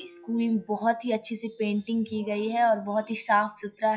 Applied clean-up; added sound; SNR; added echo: classical method log-MMSE.